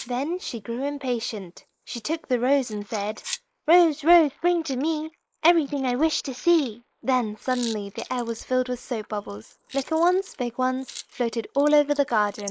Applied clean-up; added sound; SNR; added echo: neural mask model Resemble Enhance denoiser.